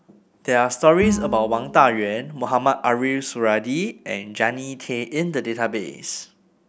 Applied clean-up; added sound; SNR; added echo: none; Bowed string instrument; 10 dB; none.